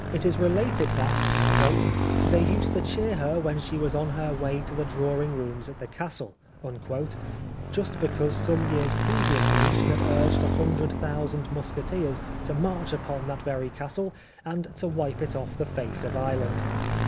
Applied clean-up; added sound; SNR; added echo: none; Motorcycle / Engine; -2 dB; none.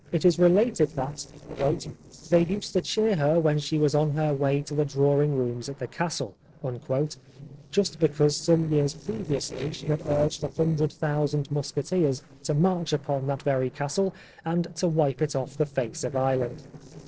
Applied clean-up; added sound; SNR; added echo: neural separator model SepFormer DNS4.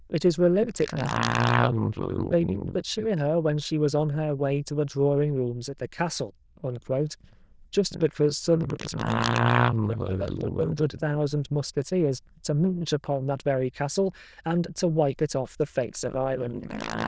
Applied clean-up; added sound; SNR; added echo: neural diffusion model UNIVERSE++.